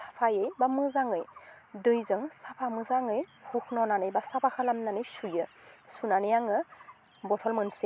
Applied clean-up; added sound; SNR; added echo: none; none; none; none.